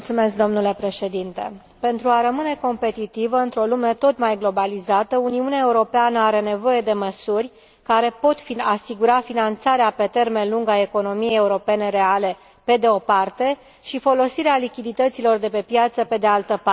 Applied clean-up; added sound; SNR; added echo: none; none; none; none.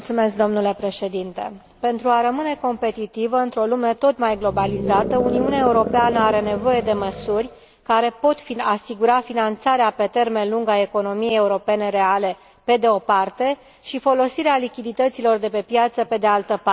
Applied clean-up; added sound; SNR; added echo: none; Animal; 6 dB; none.